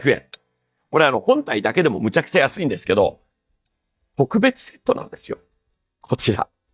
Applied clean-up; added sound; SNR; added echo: neural mask model DeepFilterNet 3.